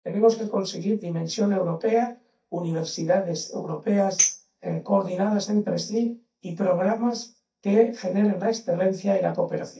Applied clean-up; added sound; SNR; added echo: neural mask model DeepFilterNet 3.